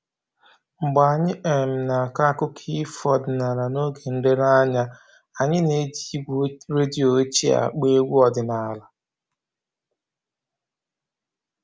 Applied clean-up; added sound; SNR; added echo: none; none; none; none.